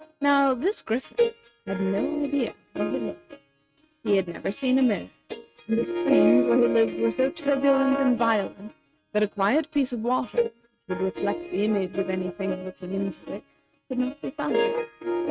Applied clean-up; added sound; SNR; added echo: neural mask model RNNoise.